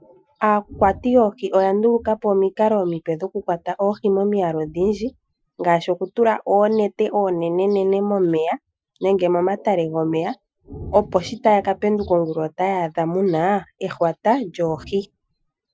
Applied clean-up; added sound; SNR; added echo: classical method Wiener filter.